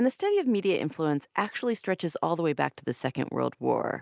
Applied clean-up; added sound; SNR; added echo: none; none; none; none.